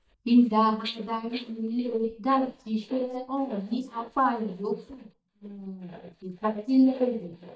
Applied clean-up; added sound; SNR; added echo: neural mask model DeepFilterNet 3.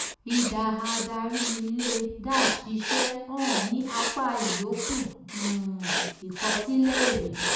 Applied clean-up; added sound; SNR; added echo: none; Writing; 2 dB; reverberation time 0.7 s.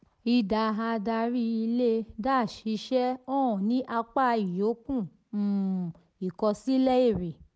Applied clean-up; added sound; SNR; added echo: none; none; none; none.